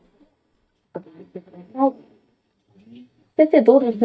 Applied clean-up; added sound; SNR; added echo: neural mask model DeepFilterNet 3.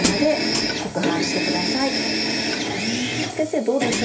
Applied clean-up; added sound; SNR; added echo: none; Hi-hat; 11 dB; reverberation time 0.3 s.